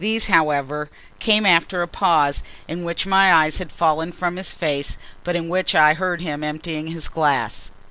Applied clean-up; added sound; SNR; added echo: none; none; none; none.